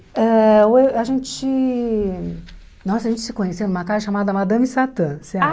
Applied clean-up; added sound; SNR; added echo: none; none; none; none.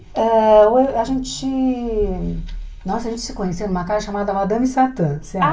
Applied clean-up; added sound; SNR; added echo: none; none; none; reverberation time 0.3 s.